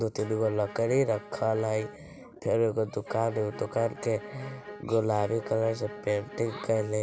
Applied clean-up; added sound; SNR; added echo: none; Bowed string instrument; 15 dB; none.